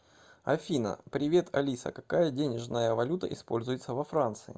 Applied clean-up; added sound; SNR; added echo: none; none; none; none.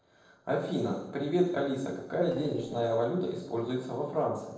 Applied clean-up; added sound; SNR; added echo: neural separator model SepFormer DNS4.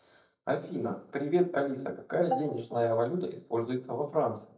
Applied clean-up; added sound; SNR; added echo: neural mask model DeepFilterNet 3.